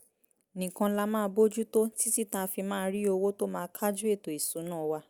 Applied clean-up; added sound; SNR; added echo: none; none; none; none.